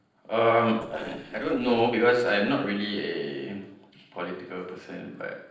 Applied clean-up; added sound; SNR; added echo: neural separator model SepFormer DNS4.